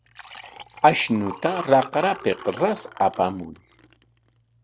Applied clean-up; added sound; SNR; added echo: none; Liquid; 16 dB; none.